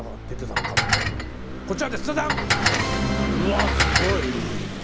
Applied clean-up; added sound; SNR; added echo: none; Engine / Vehicle + Dishes, pots, and pans; -4 dB; none.